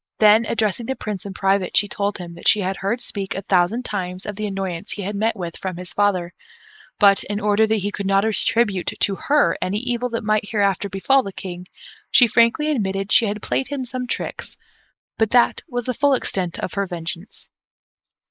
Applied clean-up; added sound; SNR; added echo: neural mask model Resemble Enhance denoiser.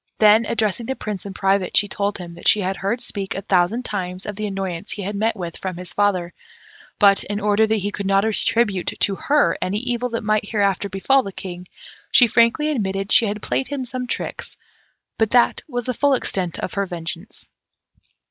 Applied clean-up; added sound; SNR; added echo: none; none; none; none.